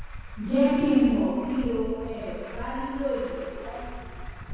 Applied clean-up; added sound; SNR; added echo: none; Truck; 11 dB; reverberation time 2.0 s.